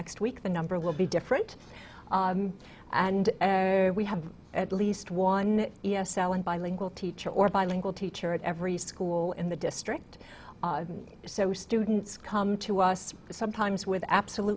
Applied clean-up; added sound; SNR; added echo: none; none; none; none.